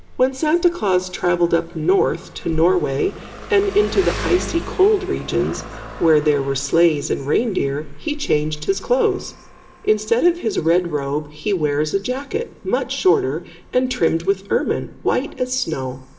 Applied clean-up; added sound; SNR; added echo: none; Engine; 17 dB; reverberation time 1.2 s.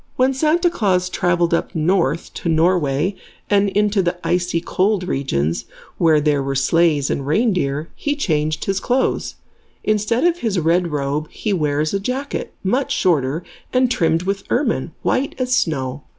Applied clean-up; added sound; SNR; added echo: none; none; none; none.